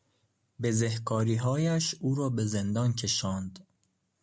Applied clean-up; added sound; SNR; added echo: none; none; none; none.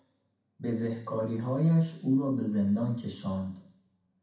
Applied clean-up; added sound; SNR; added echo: none; none; none; reverberation time 0.6 s.